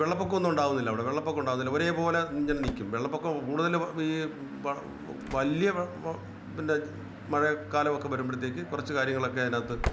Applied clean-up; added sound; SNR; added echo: none; Slam / Engine; 14 dB; none.